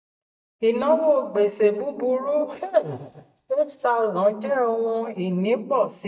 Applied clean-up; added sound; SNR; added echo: neural mask model DeepFilterNet 3.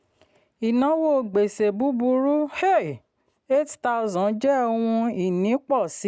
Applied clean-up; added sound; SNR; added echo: none; none; none; none.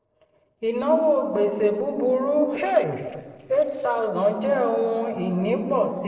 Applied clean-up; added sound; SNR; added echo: neural separator model SepFormer DNS4.